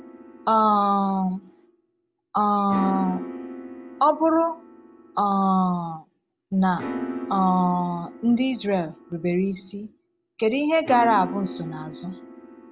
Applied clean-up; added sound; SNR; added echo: none; Piano; 13 dB; none.